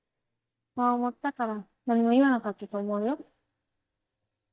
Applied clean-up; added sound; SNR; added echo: neural mask model DeepFilterNet 3.